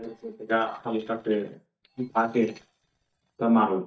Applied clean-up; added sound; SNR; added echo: neural mask model DeepFilterNet 3.